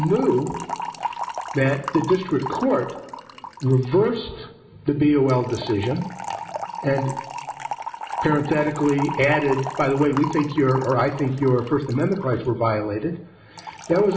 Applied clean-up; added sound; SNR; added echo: none; Fill (with liquid) / Trickle, dribble; 11 dB; reverberation time 1.2 s.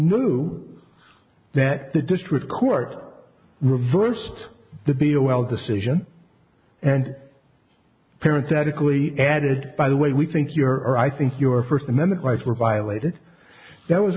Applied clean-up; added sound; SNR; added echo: none; none; none; none.